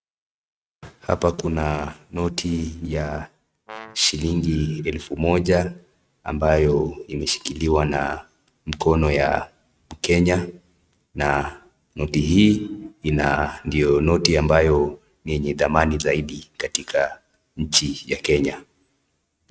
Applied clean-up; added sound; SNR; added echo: neural mask model RNNoise.